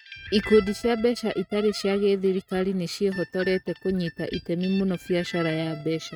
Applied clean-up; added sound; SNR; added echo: neural mask model RNNoise.